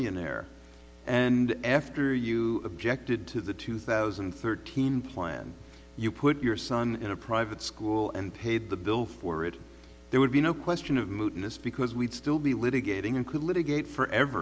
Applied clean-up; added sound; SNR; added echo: none; none; none; none.